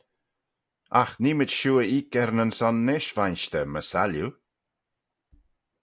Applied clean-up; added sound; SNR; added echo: none; none; none; none.